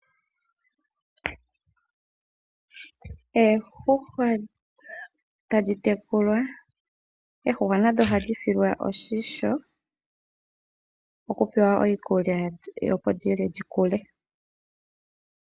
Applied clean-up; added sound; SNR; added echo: none; none; none; none.